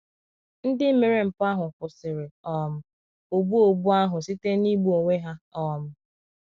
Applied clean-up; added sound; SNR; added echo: none; none; none; none.